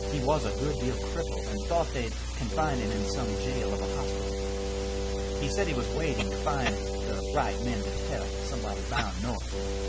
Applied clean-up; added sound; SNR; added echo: none; Wind instrument, woodwind instrument; 5 dB; none.